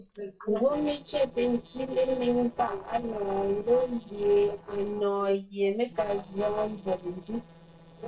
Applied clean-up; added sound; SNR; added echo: neural separator model SepFormer DNS4.